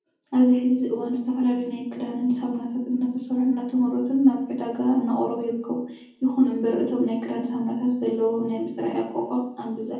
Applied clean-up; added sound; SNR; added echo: none; none; none; reverberation time 0.7 s.